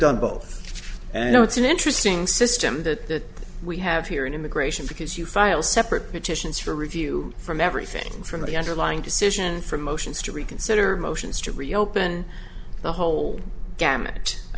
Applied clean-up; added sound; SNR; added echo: none; none; none; none.